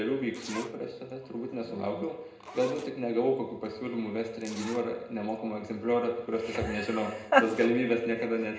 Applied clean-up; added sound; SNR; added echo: none; Zipper (clothing); 20 dB; reverberation time 0.2 s.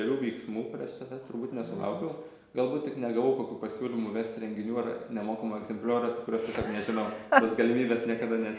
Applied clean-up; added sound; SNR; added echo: none; none; none; none.